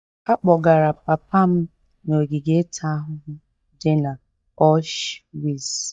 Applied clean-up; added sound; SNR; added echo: neural mask model DeepFilterNet 3.